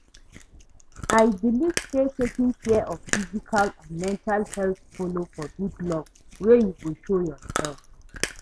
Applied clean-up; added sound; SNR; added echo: none; Chewing, mastication; 11 dB; none.